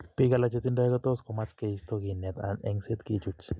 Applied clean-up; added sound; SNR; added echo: none; none; none; none.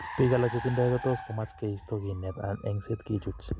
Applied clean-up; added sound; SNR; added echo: none; Car; 12 dB; none.